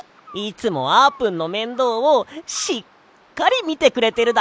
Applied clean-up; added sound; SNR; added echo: none; none; none; none.